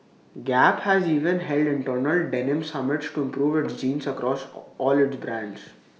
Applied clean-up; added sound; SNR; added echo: none; Bowed string instrument; 19 dB; none.